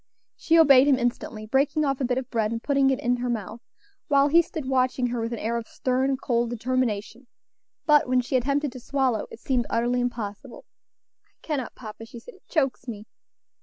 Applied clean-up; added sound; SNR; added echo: none; none; none; none.